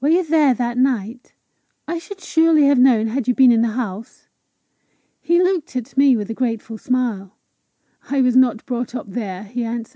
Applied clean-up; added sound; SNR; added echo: none; none; none; none.